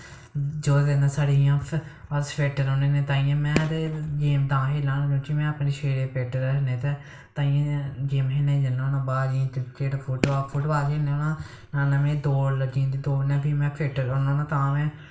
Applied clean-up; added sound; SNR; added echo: none; Fireworks; 12 dB; reverberation time 0.4 s.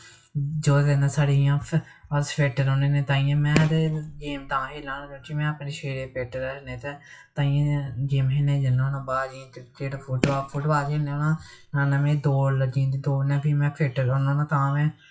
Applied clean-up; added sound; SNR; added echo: classical method WPE with log-MMSE.